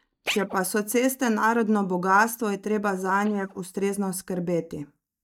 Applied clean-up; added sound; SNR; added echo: neural mask model DeepFilterNet 3.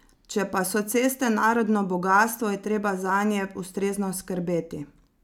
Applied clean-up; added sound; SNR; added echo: none; none; none; none.